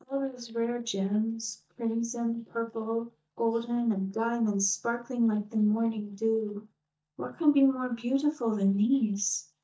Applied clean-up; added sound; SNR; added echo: neural mask model DeepFilterNet 3.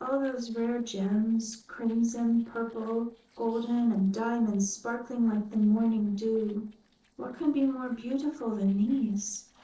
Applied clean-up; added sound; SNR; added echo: neural separator model SepFormer DNS4.